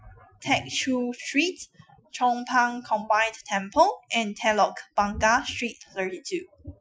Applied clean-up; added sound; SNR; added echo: classical method Wiener filter.